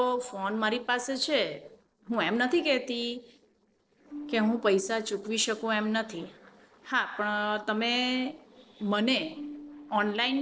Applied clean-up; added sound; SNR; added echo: neural separator model SepFormer DNS4.